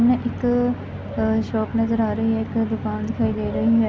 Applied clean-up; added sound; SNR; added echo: none; none; none; none.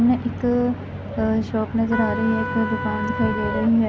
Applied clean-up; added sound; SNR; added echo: none; Trumpet; 8 dB; none.